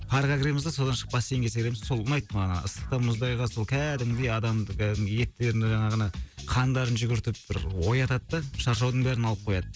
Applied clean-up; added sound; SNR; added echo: none; none; none; none.